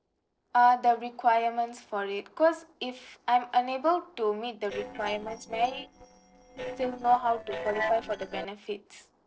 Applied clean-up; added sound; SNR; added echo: neural separator model SepFormer DNS4.